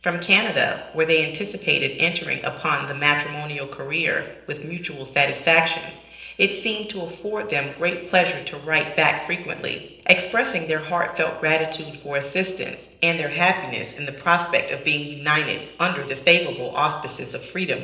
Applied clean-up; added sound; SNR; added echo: neural separator model SepFormer DNS4.